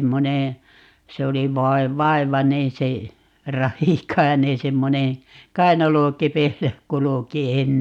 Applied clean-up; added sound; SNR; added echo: none; none; none; none.